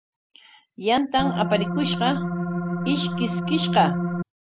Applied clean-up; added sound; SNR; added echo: none; Organ; 0 dB; none.